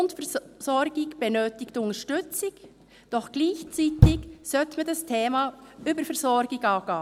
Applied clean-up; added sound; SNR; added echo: none; Knock; -5 dB; none.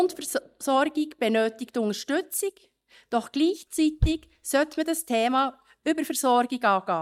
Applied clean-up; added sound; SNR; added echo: neural mask model DeepFilterNet 3.